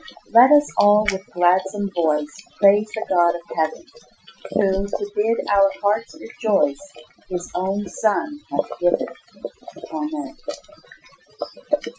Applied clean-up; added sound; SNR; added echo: classical method Wiener filter.